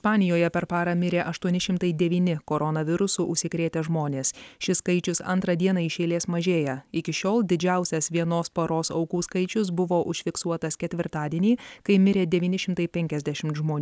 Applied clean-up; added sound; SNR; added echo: none; none; none; none.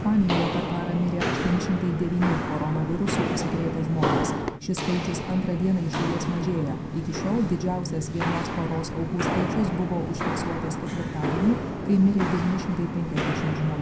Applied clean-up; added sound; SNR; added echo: none; Walk, footsteps; 2 dB; reverberation time 0.2 s.